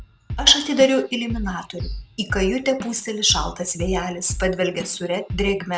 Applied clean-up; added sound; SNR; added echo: none; Drum / Drum kit; 10 dB; none.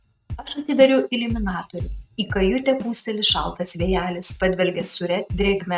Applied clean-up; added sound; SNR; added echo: neural mask model RNNoise.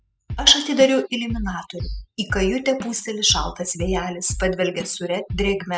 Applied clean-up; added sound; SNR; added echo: classical method spectral subtraction.